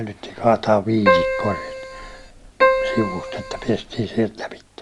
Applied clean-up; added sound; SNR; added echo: none; Keyboard (musical); -2 dB; none.